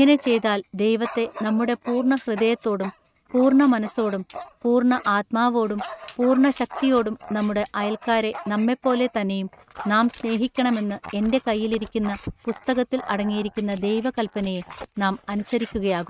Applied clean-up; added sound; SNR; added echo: neural mask model RNNoise.